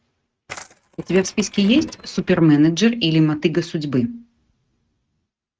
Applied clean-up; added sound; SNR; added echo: neural mask model RNNoise.